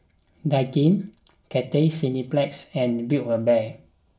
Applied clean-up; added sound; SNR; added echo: none; none; none; reverberation time 0.4 s.